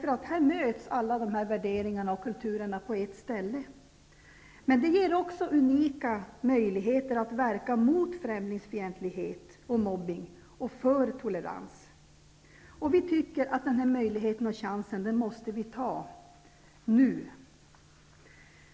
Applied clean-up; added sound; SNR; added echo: none; none; none; none.